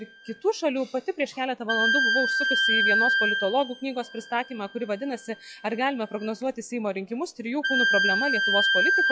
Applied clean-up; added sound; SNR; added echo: classical method log-MMSE.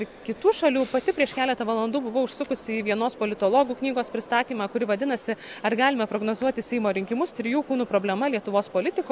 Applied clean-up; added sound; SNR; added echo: none; none; none; none.